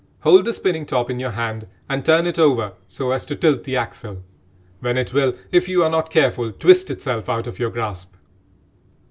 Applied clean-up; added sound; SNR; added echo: none; none; none; none.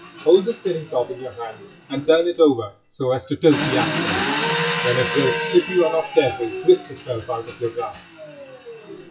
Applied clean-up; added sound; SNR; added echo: classical method WPE with log-MMSE.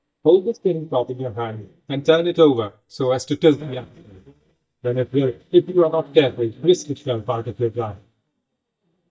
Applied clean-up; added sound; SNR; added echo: neural mask model DeepFilterNet 3.